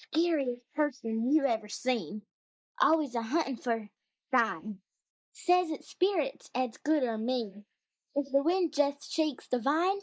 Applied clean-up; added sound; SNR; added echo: neural mask model Resemble Enhance denoiser.